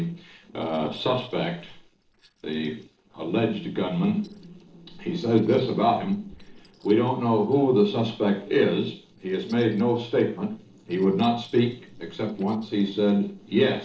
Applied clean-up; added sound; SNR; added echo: neural separator model SepFormer DNS4.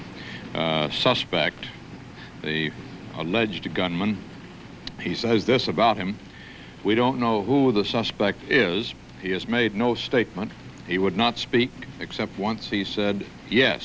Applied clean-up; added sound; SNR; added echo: none; none; none; none.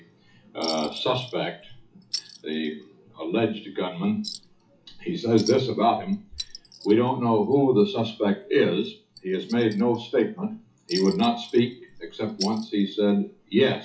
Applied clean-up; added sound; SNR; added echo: classical method WPE with log-MMSE.